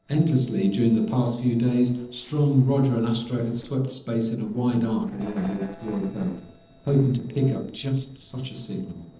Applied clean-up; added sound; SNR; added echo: neural separator model SepFormer DNS4.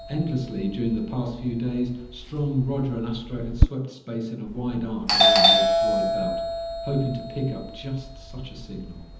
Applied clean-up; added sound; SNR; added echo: none; Doorbell; -3 dB; reverberation time 0.9 s.